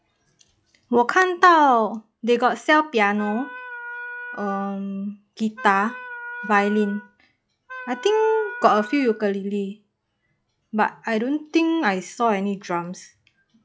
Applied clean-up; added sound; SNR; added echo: classical method log-MMSE.